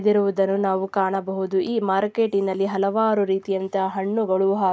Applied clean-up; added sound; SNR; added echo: none; none; none; none.